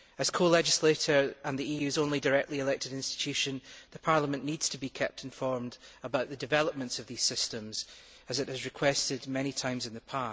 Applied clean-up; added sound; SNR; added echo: none; none; none; none.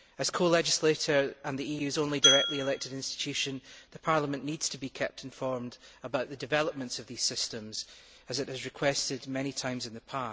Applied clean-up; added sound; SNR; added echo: none; Glass; -2 dB; none.